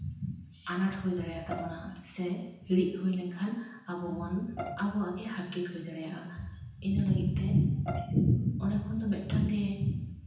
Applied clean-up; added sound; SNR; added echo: none; Bowed string instrument; 12 dB; reverberation time 0.9 s.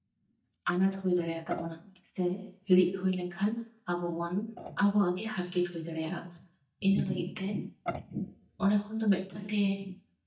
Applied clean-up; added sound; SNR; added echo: neural mask model DeepFilterNet 3.